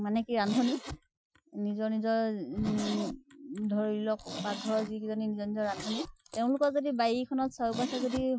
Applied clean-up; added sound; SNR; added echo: classical method Wiener filter.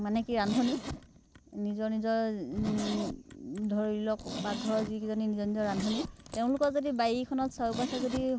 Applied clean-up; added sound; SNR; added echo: none; Zipper (clothing); 10 dB; none.